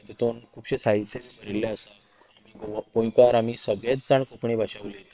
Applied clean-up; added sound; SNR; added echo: neural separator model SepFormer WHAM!.